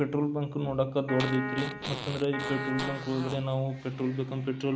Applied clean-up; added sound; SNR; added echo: none; Fart + Piano; 6 dB; none.